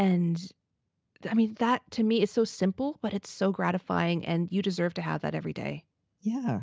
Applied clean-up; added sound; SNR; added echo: none; none; none; none.